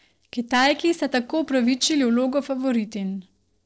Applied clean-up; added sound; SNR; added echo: neural separator model SepFormer DNS4.